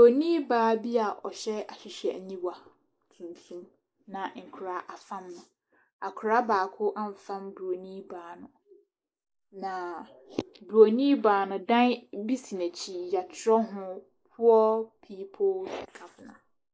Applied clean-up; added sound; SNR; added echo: neural mask model Resemble Enhance denoiser.